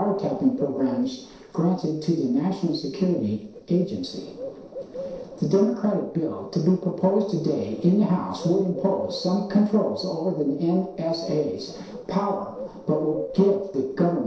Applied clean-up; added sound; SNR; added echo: neural separator model SepFormer DNS4.